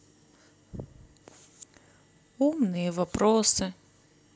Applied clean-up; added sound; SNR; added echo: none; none; none; none.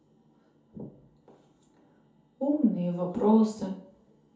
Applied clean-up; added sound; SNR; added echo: none; none; none; reverberation time 0.5 s.